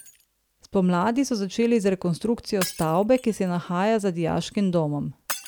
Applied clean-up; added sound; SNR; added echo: none; Shatter; 17 dB; none.